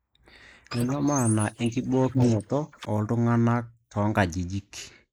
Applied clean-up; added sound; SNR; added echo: neural mask model Resemble Enhance denoiser.